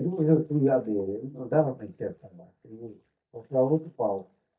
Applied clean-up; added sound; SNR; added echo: neural mask model DeepFilterNet 3.